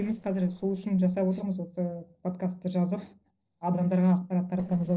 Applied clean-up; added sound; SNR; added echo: neural separator model SepFormer DNS4.